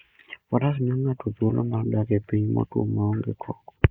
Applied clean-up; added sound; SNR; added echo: neural mask model Resemble Enhance denoiser.